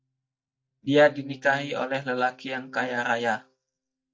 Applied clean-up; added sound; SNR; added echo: neural mask model DeepFilterNet 3.